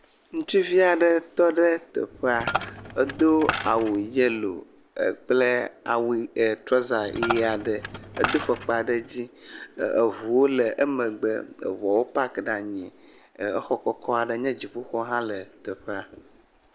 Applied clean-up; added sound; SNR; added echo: none; Coin (dropping); 7 dB; none.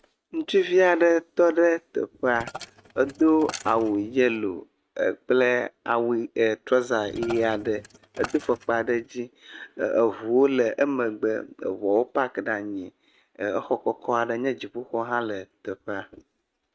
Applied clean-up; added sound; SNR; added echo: neural mask model RNNoise.